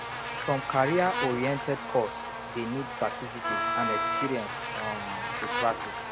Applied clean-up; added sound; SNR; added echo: none; Buzz + Wind instrument, woodwind instrument; 1 dB; none.